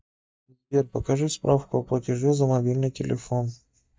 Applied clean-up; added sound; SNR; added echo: neural mask model DeepFilterNet 3.